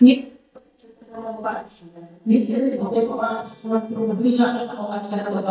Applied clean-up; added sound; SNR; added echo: neural mask model DeepFilterNet 3.